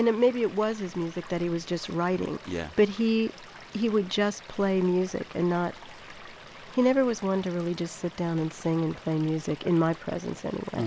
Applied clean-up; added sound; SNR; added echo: none; Stream / Liquid; 20 dB; none.